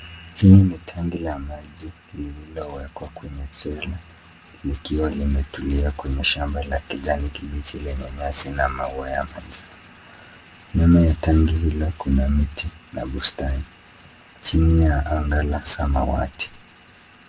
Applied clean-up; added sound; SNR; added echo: none; none; none; none.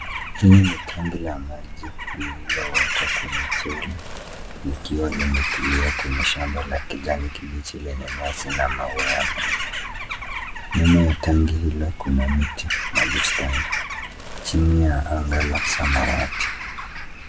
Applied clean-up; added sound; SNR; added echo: none; Bird vocalization, bird call, bird song / Crow; 4 dB; none.